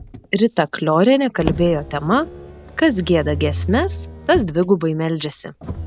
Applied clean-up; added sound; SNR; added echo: none; Motor vehicle (road); 11 dB; none.